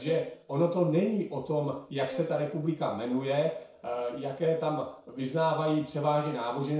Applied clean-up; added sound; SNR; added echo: neural separator model SepFormer DNS4.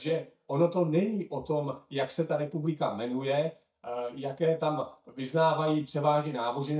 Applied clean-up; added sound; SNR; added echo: neural mask model DeepFilterNet 3.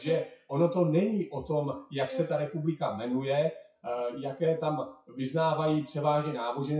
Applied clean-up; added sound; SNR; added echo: classical method WPE with log-MMSE.